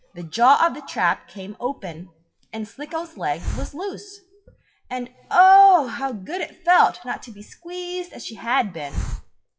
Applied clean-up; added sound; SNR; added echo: classical method WPE with log-MMSE.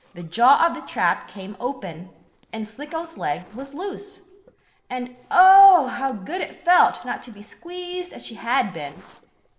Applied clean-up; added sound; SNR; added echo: neural separator model SepFormer DNS4.